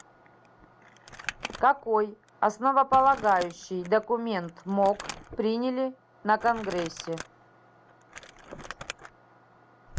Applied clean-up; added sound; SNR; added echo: none; Crumpling, crinkling; 16 dB; none.